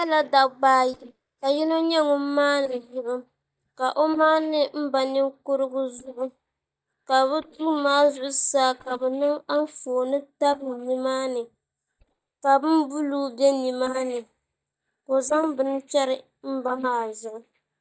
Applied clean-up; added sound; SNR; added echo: neural mask model DeepFilterNet 3.